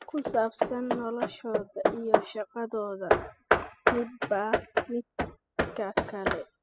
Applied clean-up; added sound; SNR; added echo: classical method spectral subtraction.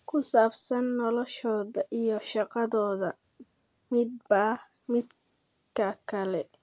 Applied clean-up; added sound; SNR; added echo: none; none; none; none.